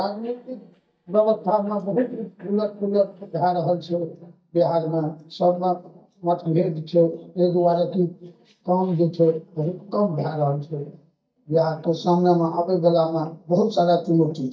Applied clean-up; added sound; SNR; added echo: neural mask model DeepFilterNet 3.